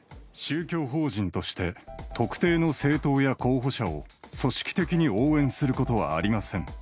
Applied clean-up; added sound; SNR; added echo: none; none; none; none.